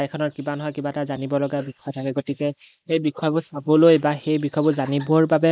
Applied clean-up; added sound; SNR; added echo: neural mask model Resemble Enhance denoiser.